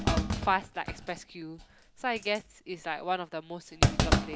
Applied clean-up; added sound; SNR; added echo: none; Thump, thud; -3 dB; none.